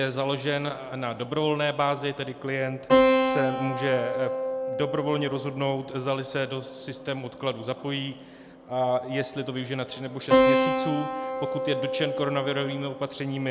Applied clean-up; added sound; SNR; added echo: none; Keyboard (musical); 0 dB; none.